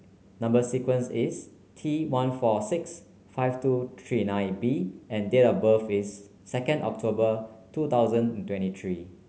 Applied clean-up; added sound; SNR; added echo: none; none; none; none.